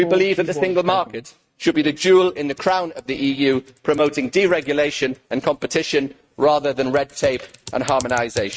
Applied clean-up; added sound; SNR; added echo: neural mask model RNNoise.